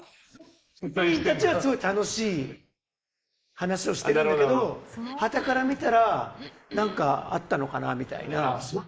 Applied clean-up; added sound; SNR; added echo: neural mask model Resemble Enhance denoiser.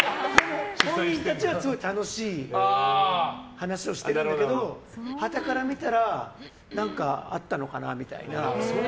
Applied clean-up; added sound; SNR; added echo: none; Cough; 15 dB; none.